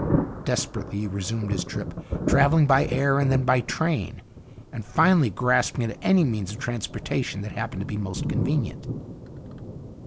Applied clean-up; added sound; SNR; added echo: none; Thunder; 6 dB; none.